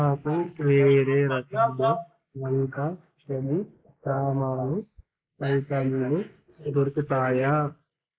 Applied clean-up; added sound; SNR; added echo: neural mask model Resemble Enhance denoiser.